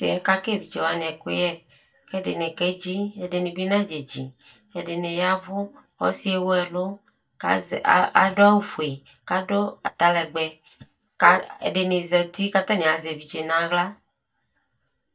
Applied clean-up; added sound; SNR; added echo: neural mask model DeepFilterNet 3.